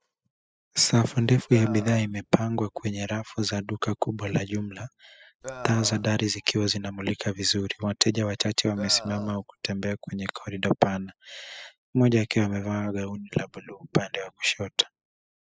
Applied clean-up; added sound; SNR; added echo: classical method spectral subtraction.